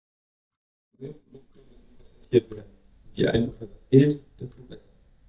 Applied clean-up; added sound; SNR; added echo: neural mask model DeepFilterNet 3.